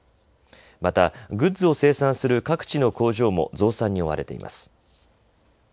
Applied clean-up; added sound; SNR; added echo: none; none; none; none.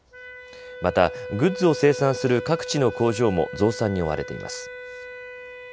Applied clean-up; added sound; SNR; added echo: none; Wind instrument, woodwind instrument; 12 dB; none.